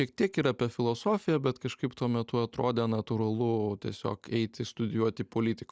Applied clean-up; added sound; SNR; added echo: none; none; none; none.